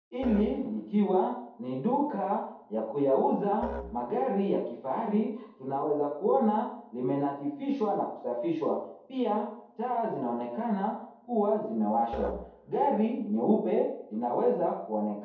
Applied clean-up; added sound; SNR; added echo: none; Musical instrument; 16 dB; reverberation time 0.7 s.